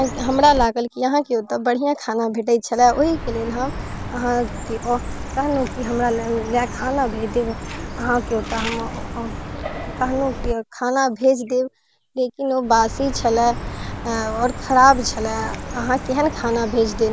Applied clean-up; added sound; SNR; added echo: none; Chirp, tweet; 9 dB; none.